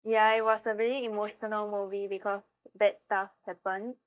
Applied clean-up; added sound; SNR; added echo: neural mask model DeepFilterNet 3.